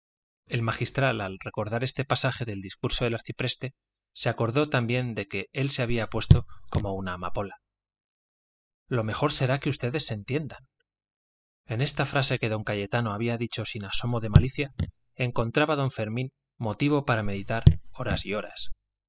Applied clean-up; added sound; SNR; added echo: classical method spectral subtraction.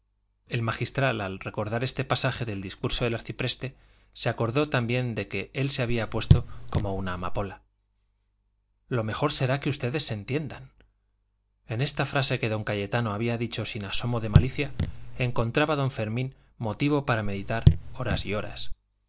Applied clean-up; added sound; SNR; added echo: none; Raindrop / Drip; -4 dB; none.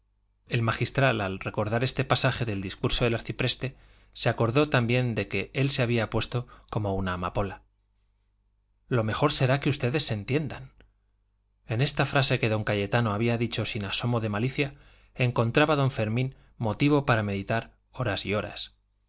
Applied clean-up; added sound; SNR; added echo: none; none; none; none.